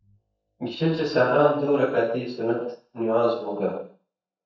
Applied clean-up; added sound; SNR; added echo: neural mask model DeepFilterNet 3.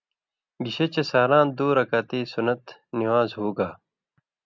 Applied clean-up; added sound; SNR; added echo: none; none; none; none.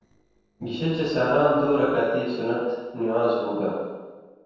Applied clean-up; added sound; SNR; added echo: neural separator model SepFormer DNS4.